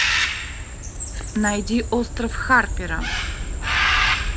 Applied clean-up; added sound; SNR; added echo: none; Bird; -2 dB; none.